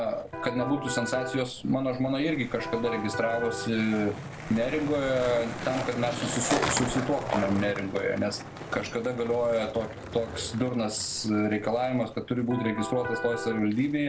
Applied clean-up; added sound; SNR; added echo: none; Electric guitar + Skateboard; 7 dB; none.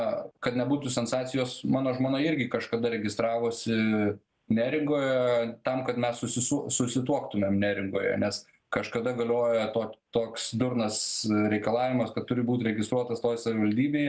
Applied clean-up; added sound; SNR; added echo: none; none; none; none.